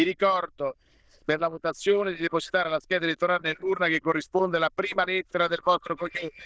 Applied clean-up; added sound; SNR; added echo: neural diffusion model UNIVERSE++.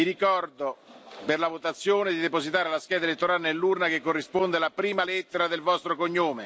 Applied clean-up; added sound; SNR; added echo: none; none; none; none.